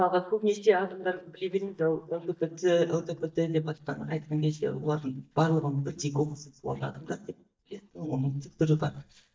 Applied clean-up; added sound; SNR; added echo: neural mask model DeepFilterNet 3.